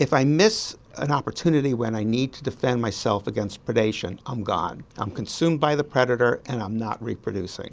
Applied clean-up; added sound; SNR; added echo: none; none; none; none.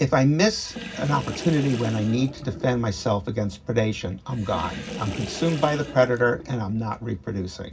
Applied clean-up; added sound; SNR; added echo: none; Sink (filling or washing) / Water; 14 dB; reverberation time 0.4 s.